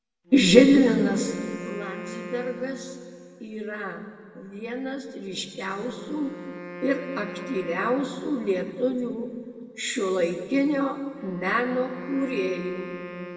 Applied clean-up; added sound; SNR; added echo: none; Wind instrument, woodwind instrument; 15 dB; reverberation time 1.7 s.